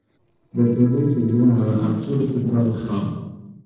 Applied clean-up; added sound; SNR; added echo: neural separator model SepFormer DNS4.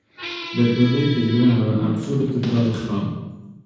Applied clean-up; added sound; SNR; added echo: none; Squeak; 14 dB; reverberation time 1.2 s.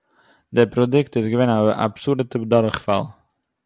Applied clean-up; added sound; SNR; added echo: none; none; none; none.